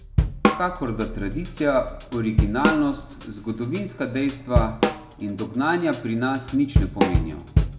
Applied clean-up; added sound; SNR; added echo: none; Drum / Drum kit; 0 dB; reverberation time 0.8 s.